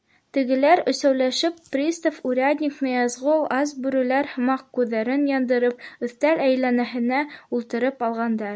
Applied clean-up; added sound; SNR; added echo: none; none; none; none.